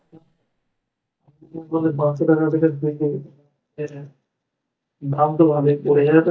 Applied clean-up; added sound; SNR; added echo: neural mask model DeepFilterNet 3.